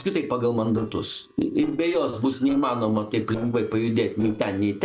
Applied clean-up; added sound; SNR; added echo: neural separator model SepFormer DNS4.